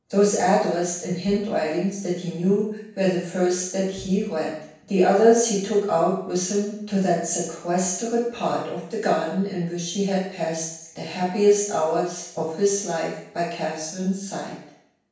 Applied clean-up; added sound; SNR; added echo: none; none; none; reverberation time 0.7 s.